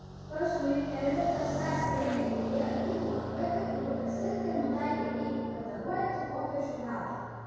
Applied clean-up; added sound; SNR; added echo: none; Car passing by; 3 dB; reverberation time 2.0 s.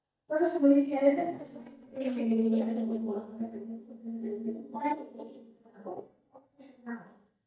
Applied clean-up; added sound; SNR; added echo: neural mask model DeepFilterNet 3.